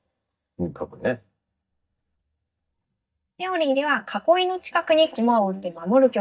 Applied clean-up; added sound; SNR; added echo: neural mask model DeepFilterNet 3.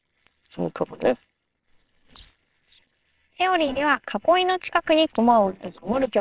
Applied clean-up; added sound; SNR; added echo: neural separator model SepFormer WHAMR!.